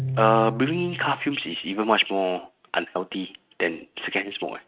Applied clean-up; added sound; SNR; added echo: neural mask model RNNoise.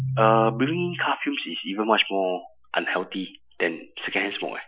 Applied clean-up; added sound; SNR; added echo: classical method Wiener filter.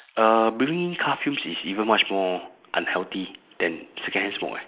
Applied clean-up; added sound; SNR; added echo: neural mask model Resemble Enhance denoiser.